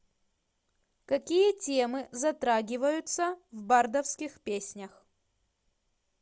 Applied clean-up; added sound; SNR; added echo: none; none; none; none.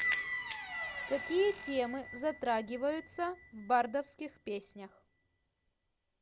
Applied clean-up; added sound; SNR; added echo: none; Squeak / Bell; -5 dB; none.